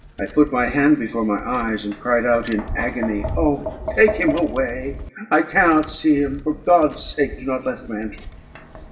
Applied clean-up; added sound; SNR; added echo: none; Tap; 11 dB; reverberation time 0.7 s.